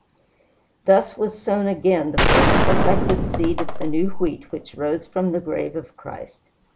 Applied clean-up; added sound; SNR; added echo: none; Gunshot, gunfire; -5 dB; none.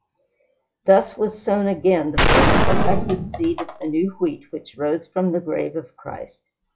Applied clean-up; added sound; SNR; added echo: classical method log-MMSE.